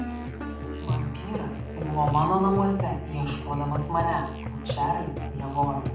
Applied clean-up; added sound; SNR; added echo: none; Musical instrument; 4 dB; reverberation time 0.5 s.